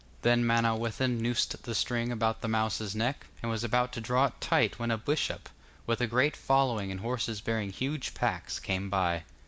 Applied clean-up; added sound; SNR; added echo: none; none; none; none.